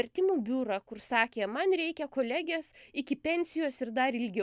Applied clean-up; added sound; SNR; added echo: none; none; none; none.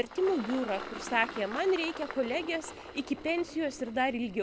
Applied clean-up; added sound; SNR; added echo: none; Engine; 12 dB; none.